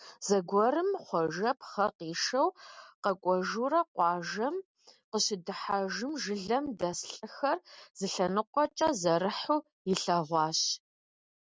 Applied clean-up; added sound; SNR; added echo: none; none; none; none.